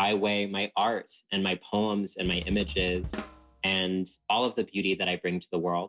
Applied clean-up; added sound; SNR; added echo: none; Drum kit; 11 dB; none.